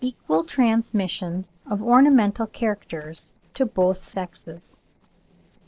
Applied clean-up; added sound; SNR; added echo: neural separator model SepFormer DNS4.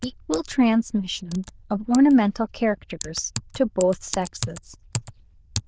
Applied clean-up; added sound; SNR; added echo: neural diffusion model UNIVERSE++.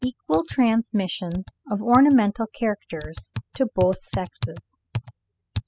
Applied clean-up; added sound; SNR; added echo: classical method spectral subtraction.